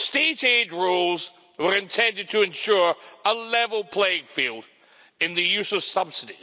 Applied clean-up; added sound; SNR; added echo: none; none; none; none.